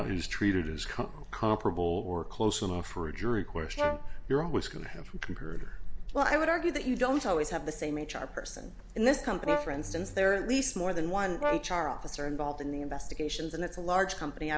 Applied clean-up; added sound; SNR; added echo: none; Brass instrument; 7 dB; none.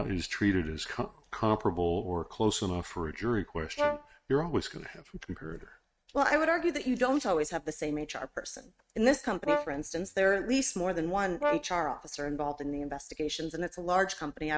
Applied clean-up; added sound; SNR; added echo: neural mask model RNNoise.